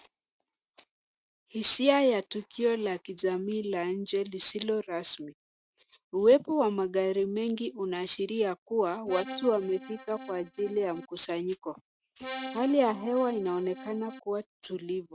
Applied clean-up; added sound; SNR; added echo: neural mask model RNNoise.